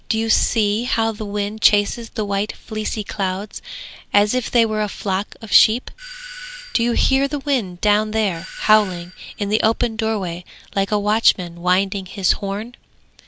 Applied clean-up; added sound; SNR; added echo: none; Doorbell; 17 dB; none.